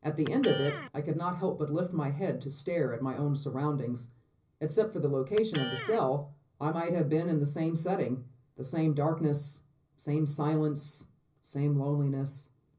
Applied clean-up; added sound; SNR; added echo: none; Electric guitar; 14 dB; reverberation time 0.5 s.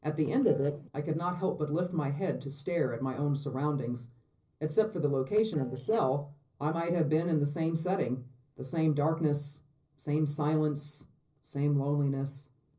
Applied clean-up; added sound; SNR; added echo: neural separator model SepFormer DNS4.